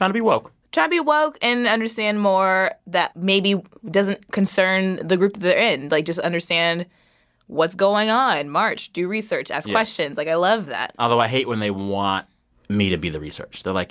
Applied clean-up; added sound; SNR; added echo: none; none; none; none.